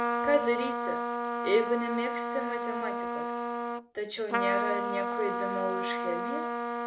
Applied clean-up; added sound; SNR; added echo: none; Trumpet; -1 dB; none.